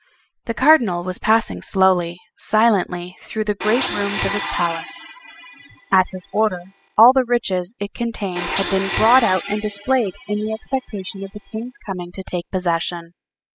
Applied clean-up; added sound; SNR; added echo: classical method spectral subtraction.